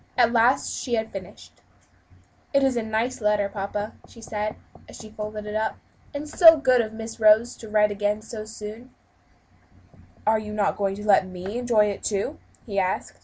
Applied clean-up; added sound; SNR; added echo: none; none; none; none.